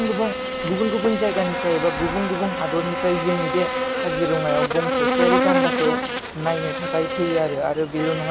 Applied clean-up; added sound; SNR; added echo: none; Buzz; 1 dB; none.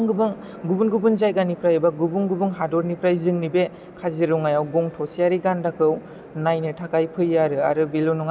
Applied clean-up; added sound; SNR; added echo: none; none; none; none.